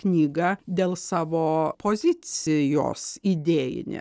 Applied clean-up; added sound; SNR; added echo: none; none; none; none.